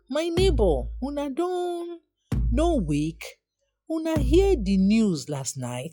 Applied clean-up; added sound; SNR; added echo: classical method log-MMSE.